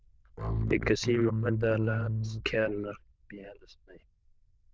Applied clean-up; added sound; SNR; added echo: neural diffusion model UNIVERSE++.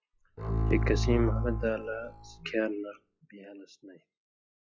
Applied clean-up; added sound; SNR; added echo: classical method log-MMSE.